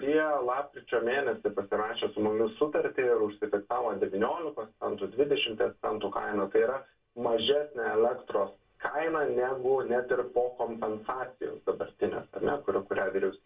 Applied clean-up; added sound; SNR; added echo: none; none; none; reverberation time 0.1 s.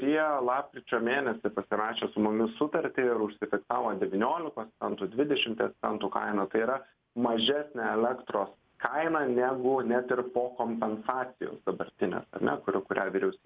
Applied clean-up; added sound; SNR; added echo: none; none; none; none.